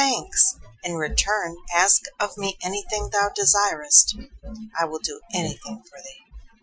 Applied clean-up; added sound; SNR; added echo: classical method Wiener filter.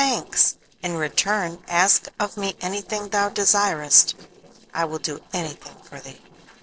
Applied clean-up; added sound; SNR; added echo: neural separator model SepFormer DNS4.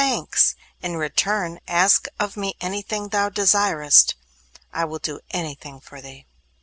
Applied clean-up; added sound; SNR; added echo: none; none; none; none.